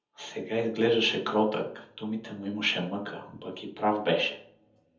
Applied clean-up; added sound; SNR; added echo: none; none; none; reverberation time 0.7 s.